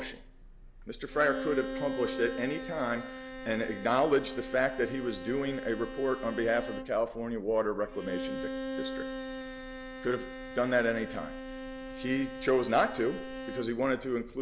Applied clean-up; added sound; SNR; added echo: none; Bowed string instrument; 9 dB; none.